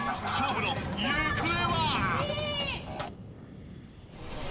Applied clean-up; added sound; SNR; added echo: none; Wind; 6 dB; reverberation time 0.5 s.